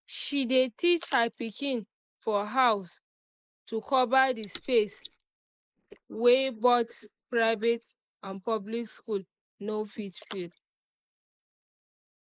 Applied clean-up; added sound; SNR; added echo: neural mask model Resemble Enhance denoiser.